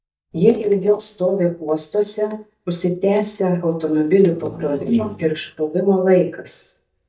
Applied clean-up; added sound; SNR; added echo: neural mask model DeepFilterNet 3.